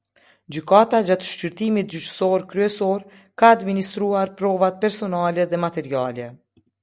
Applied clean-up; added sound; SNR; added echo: none; none; none; none.